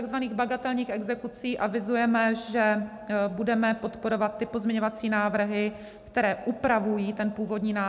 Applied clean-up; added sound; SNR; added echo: none; none; none; none.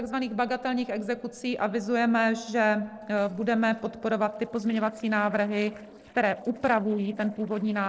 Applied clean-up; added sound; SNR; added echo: neural separator model SepFormer DNS4.